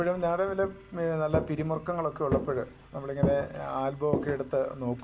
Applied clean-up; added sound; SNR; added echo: none; Walk, footsteps; 6 dB; none.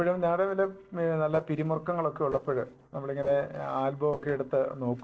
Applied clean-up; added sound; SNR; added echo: neural separator model SepFormer DNS4.